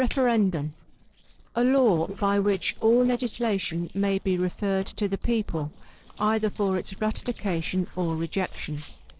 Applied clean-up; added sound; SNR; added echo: neural separator model SepFormer DNS4.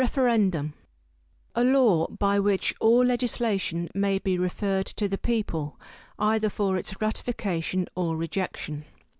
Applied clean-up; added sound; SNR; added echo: none; none; none; none.